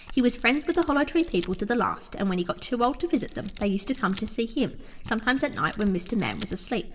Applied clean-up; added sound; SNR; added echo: none; Camera; 18 dB; reverberation time 1.1 s.